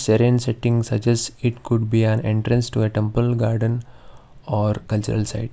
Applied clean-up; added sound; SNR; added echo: none; none; none; none.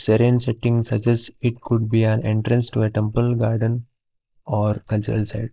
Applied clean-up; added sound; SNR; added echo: neural mask model Resemble Enhance denoiser.